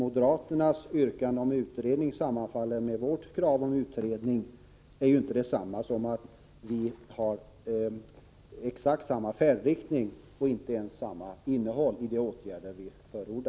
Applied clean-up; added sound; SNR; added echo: none; none; none; none.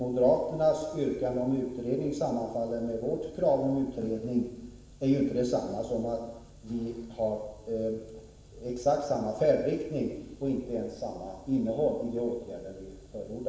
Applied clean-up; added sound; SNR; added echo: none; none; none; reverberation time 1.0 s.